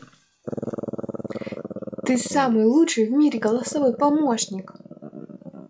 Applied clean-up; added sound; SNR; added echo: classical method log-MMSE.